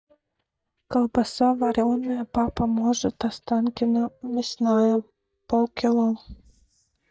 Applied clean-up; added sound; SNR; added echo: neural mask model DeepFilterNet 3.